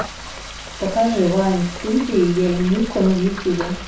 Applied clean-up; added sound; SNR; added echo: none; Frying (food); 15 dB; reverberation time 0.3 s.